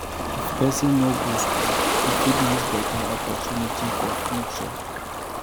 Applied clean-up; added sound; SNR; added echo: none; Ocean; -2 dB; none.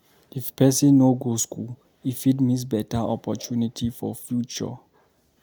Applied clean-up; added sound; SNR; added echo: none; none; none; none.